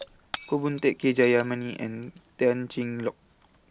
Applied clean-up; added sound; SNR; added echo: none; Shatter / Crushing; 18 dB; none.